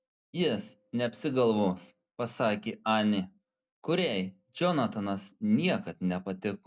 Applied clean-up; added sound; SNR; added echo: none; none; none; none.